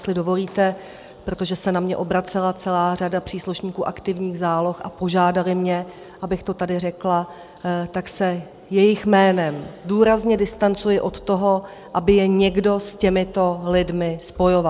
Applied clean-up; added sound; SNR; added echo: none; none; none; none.